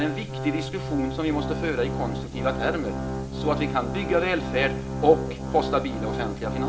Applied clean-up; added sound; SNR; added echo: none; Organ; 3 dB; reverberation time 0.8 s.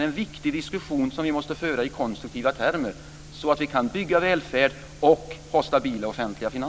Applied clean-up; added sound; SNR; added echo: none; none; none; none.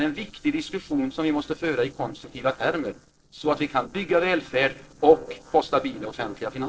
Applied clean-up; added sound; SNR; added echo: neural separator model SepFormer DNS4.